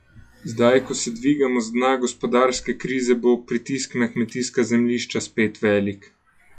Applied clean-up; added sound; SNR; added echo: classical method log-MMSE.